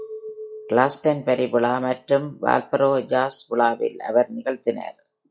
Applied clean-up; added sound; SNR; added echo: classical method log-MMSE.